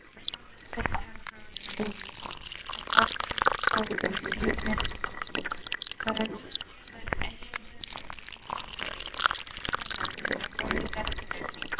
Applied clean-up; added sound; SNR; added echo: neural separator model SepFormer WHAMR!.